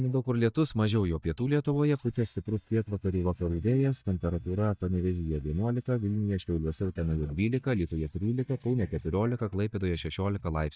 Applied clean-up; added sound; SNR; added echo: neural mask model DeepFilterNet 3.